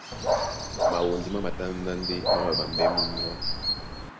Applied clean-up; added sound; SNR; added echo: none; Chirp, tweet + Dog; -4 dB; none.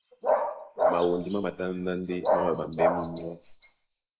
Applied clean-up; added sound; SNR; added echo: neural mask model Resemble Enhance denoiser.